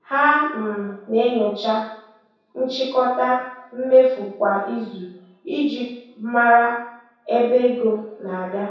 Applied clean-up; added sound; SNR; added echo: none; none; none; reverberation time 0.7 s.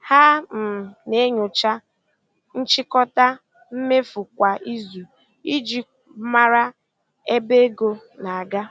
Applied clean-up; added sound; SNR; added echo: none; none; none; none.